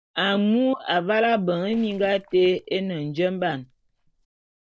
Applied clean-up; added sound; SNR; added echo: neural separator model SepFormer DNS4.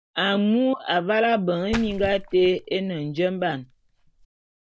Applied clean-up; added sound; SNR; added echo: none; Splash, splatter; 15 dB; none.